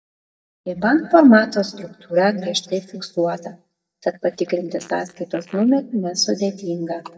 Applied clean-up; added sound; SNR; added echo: neural mask model DeepFilterNet 3.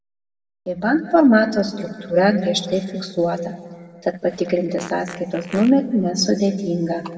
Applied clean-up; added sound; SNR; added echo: none; Fart; 19 dB; reverberation time 1.4 s.